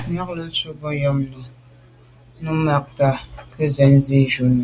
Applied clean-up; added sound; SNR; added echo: none; none; none; none.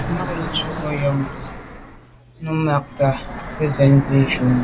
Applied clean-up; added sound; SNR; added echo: none; Fixed-wing aircraft, airplane; 9 dB; none.